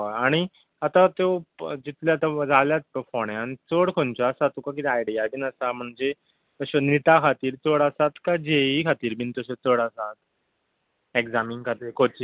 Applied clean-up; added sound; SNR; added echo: none; none; none; none.